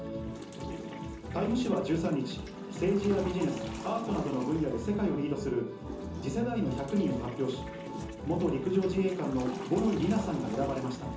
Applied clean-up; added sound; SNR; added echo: none; Toilet flush / Water; 15 dB; reverberation time 0.6 s.